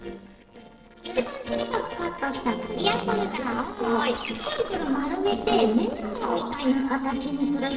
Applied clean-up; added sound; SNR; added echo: neural separator model SepFormer DNS4.